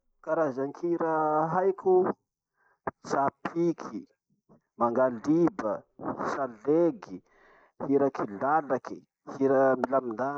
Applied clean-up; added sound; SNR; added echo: neural mask model Resemble Enhance denoiser.